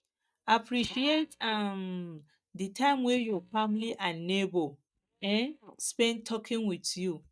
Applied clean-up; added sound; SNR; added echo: neural mask model DeepFilterNet 3.